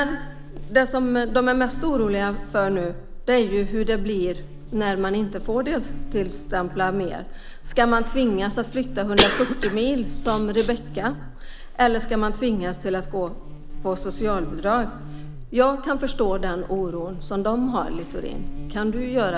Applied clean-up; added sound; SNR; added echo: none; Buzz; 7 dB; none.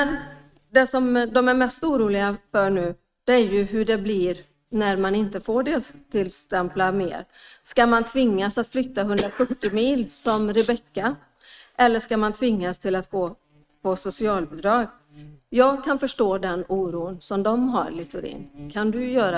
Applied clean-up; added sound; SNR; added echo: neural mask model RNNoise.